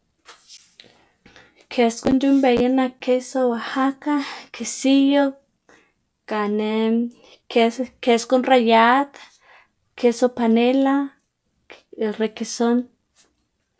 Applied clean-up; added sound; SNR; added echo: none; none; none; none.